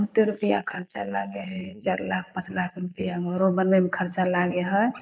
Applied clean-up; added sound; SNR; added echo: neural mask model Resemble Enhance denoiser.